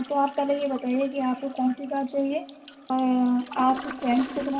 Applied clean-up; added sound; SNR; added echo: none; Toilet flush; 15 dB; reverberation time 2.3 s.